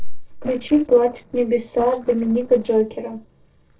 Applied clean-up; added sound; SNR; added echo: neural separator model SepFormer DNS4.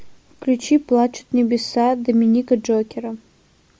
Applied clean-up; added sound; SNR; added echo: none; none; none; none.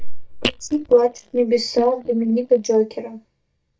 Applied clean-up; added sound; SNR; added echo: neural mask model DeepFilterNet 3.